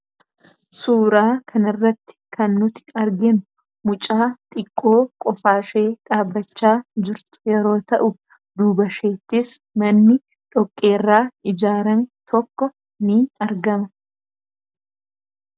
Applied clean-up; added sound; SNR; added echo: none; none; none; none.